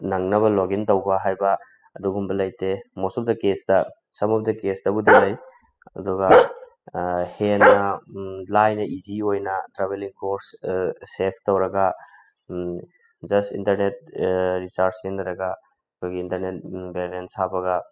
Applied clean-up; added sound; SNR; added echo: classical method spectral subtraction.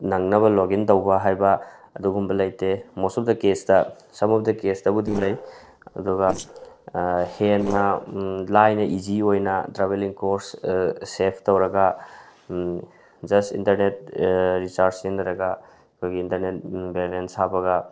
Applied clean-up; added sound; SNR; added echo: neural separator model SepFormer DNS4.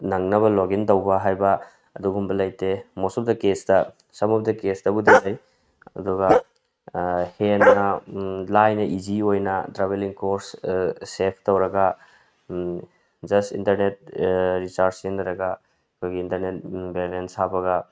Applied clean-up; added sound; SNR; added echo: neural mask model RNNoise.